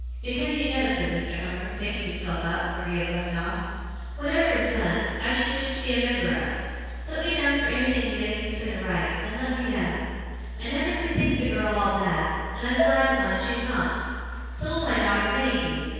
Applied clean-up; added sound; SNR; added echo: neural separator model SepFormer DNS4.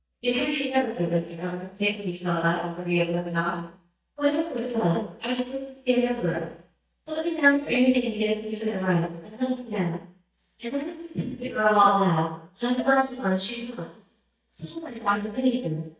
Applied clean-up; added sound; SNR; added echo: neural mask model DeepFilterNet 3.